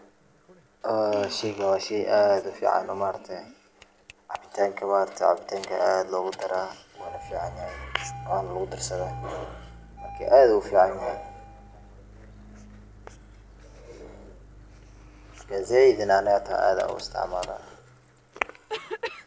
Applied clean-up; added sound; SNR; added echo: none; Engine starting; 17 dB; none.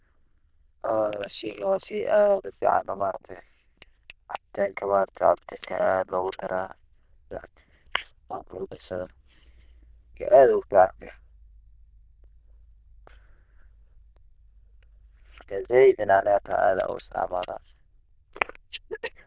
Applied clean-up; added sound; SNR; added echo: neural diffusion model UNIVERSE++.